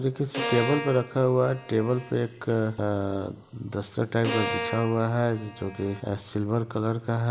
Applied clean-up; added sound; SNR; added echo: none; Bowed string instrument; 8 dB; reverberation time 1.1 s.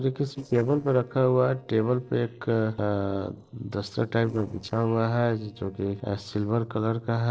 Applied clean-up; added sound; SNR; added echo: neural separator model SepFormer DNS4.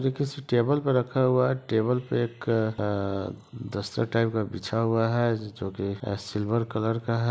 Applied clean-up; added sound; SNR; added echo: none; none; none; none.